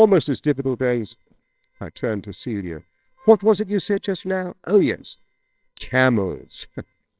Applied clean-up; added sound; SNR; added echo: neural separator model SepFormer WHAMR!.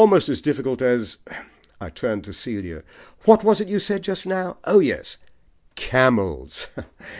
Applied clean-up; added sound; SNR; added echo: none; none; none; none.